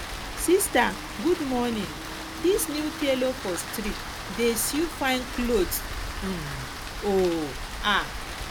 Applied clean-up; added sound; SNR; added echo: none; Rain; 7 dB; none.